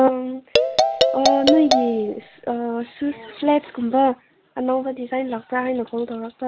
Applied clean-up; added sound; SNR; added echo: none; Marimba, xylophone; -3 dB; none.